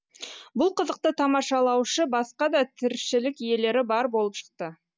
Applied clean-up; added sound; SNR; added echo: none; none; none; none.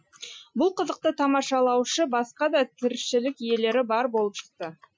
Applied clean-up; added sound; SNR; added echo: classical method Wiener filter.